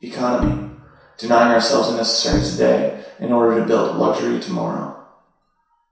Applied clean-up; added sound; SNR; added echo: none; Bowed string instrument; 7 dB; reverberation time 0.7 s.